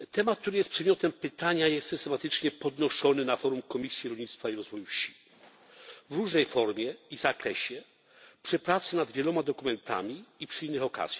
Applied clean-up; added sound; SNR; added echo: none; none; none; none.